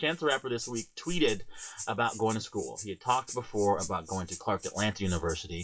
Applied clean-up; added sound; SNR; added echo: classical method WPE with log-MMSE.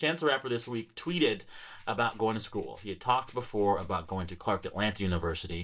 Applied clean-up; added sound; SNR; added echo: neural mask model DeepFilterNet 3.